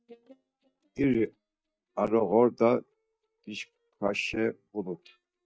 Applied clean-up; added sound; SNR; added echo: neural mask model DeepFilterNet 3.